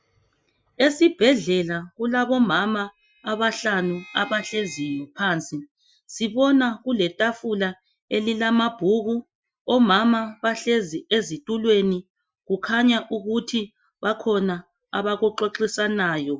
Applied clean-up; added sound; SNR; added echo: classical method Wiener filter.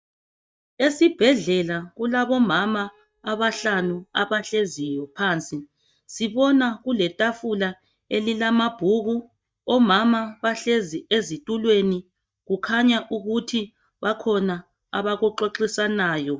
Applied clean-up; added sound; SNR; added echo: neural mask model DeepFilterNet 3.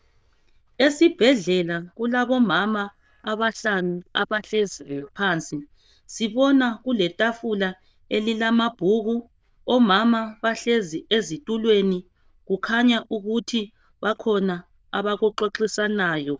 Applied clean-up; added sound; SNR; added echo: neural diffusion model UNIVERSE++.